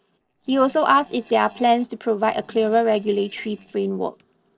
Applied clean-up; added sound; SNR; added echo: neural separator model SepFormer DNS4.